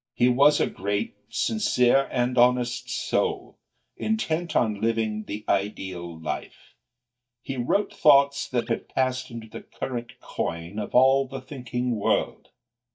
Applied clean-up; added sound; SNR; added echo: neural mask model DeepFilterNet 3.